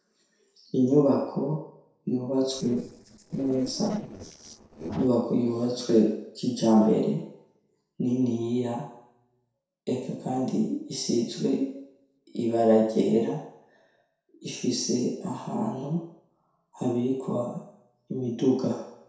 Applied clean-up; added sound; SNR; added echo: neural separator model SepFormer DNS4.